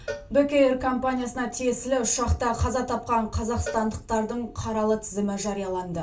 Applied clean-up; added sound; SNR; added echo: none; Cowbell; 17 dB; reverberation time 0.2 s.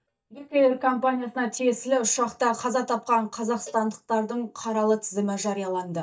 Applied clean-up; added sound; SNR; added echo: neural mask model DeepFilterNet 3.